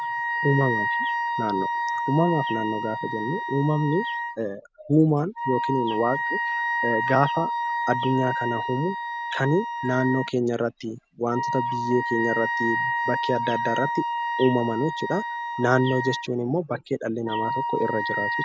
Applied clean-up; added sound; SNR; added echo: none; Wind instrument, woodwind instrument; 2 dB; none.